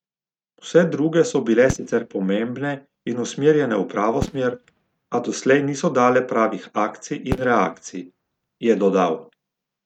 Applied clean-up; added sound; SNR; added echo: neural mask model RNNoise.